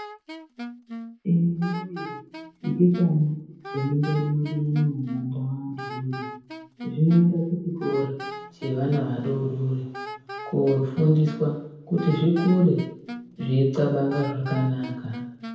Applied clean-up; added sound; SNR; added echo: none; Wind instrument, woodwind instrument; 14 dB; reverberation time 0.9 s.